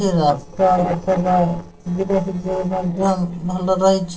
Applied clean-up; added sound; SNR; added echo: neural separator model SepFormer DNS4.